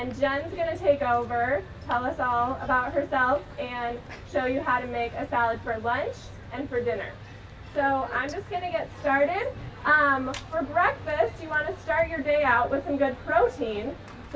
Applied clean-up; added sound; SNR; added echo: none; none; none; none.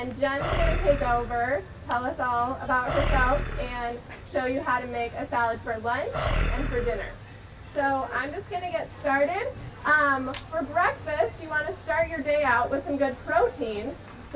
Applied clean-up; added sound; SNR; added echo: none; Animal; 1 dB; none.